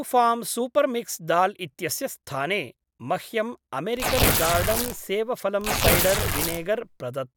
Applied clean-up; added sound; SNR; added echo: none; Tearing; -1 dB; none.